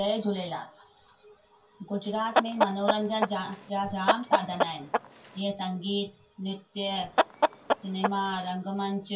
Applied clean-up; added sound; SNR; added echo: none; Chicken, rooster; -3 dB; reverberation time 0.2 s.